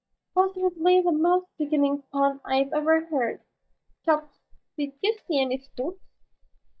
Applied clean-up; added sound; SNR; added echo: neural mask model DeepFilterNet 3.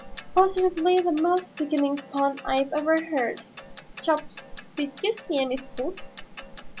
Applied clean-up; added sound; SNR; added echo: none; Clock; 17 dB; none.